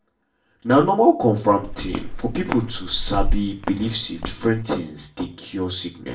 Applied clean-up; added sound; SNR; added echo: none; Walk, footsteps; 3 dB; reverberation time 0.3 s.